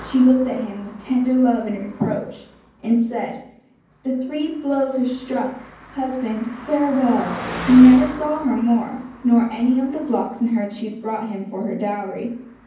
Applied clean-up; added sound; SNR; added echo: none; Car passing by; 17 dB; reverberation time 0.9 s.